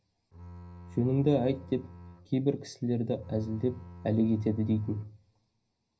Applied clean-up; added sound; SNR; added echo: none; Bowed string instrument; 17 dB; reverberation time 0.4 s.